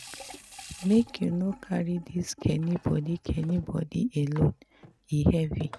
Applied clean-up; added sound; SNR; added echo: neural mask model RNNoise.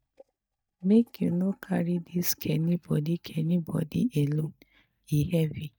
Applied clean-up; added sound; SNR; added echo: neural mask model DeepFilterNet 3.